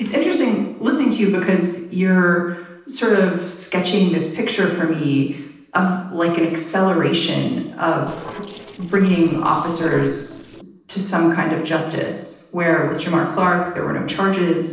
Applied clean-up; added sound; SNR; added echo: neural separator model SepFormer DNS4.